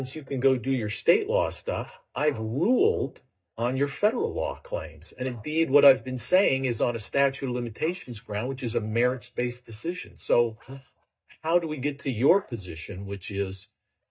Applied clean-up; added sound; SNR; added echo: neural mask model DeepFilterNet 3.